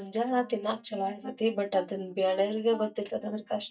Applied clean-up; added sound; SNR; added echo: neural mask model DeepFilterNet 3.